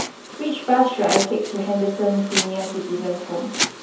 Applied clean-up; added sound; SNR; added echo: none; Domestic sounds, home sounds; 6 dB; reverberation time 0.5 s.